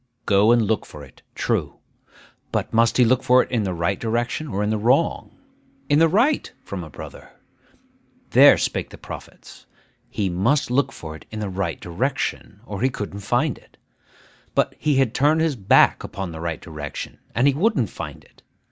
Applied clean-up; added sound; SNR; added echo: none; none; none; none.